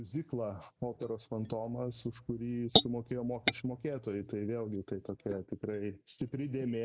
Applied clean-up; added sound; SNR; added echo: neural mask model Resemble Enhance denoiser.